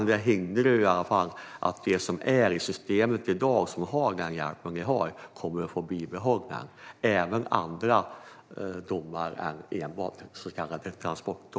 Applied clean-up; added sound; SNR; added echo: none; none; none; none.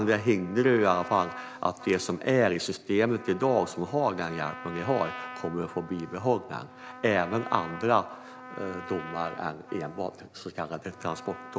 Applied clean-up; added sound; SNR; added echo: none; Trumpet; 15 dB; none.